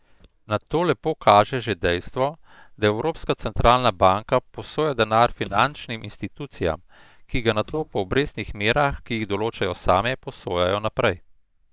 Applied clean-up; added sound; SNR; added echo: neural mask model DeepFilterNet 3.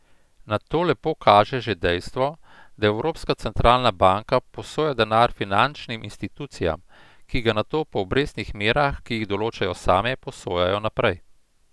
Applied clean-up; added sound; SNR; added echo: none; none; none; none.